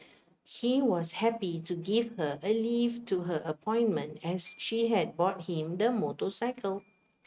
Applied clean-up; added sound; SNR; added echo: neural mask model RNNoise.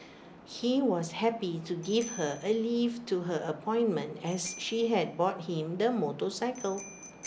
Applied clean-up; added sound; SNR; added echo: none; Bicycle bell; 20 dB; none.